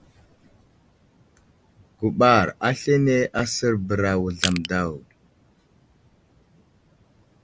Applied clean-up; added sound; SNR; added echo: none; Crushing; 4 dB; none.